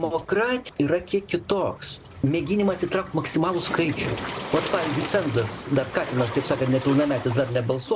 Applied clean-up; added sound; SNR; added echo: none; Waves, surf; 11 dB; none.